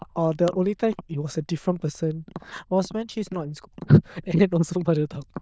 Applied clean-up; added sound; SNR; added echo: neural diffusion model UNIVERSE++.